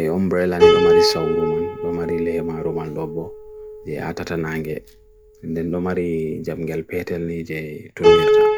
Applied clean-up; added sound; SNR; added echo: none; Piano; -4 dB; none.